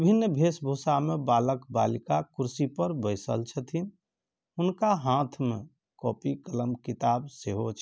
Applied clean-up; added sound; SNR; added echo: none; none; none; none.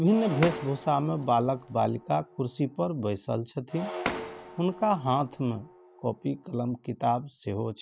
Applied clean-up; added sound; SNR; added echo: none; Shatter; 12 dB; none.